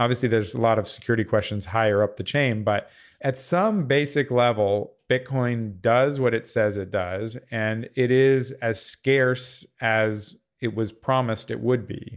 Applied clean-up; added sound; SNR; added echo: none; none; none; none.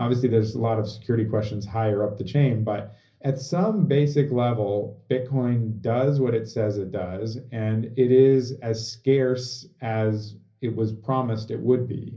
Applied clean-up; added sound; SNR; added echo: none; none; none; reverberation time 0.5 s.